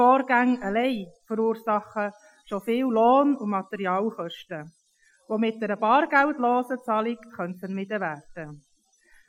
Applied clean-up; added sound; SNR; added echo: classical method Wiener filter.